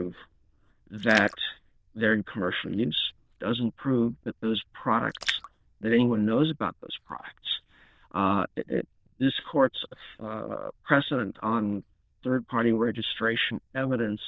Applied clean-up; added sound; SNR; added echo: neural diffusion model UNIVERSE++.